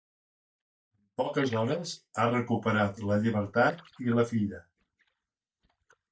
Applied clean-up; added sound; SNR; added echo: neural mask model DeepFilterNet 3.